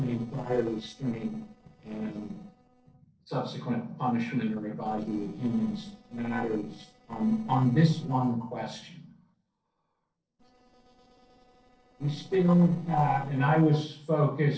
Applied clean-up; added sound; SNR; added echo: neural separator model SepFormer DNS4.